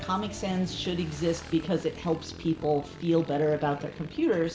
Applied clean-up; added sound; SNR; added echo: none; Motorcycle / Engine; 16 dB; reverberation time 0.6 s.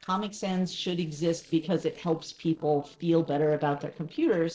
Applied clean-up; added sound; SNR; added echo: neural separator model SepFormer DNS4.